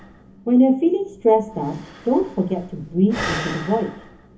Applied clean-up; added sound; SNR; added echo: none; Breathing; 14 dB; reverberation time 0.3 s.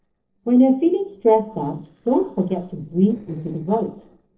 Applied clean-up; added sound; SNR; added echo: neural separator model SepFormer DNS4.